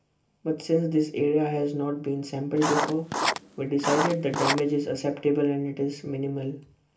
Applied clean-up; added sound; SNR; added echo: none; Writing; 2 dB; reverberation time 0.3 s.